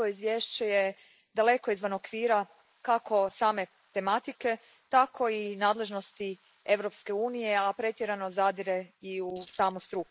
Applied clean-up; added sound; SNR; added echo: neural mask model Resemble Enhance denoiser.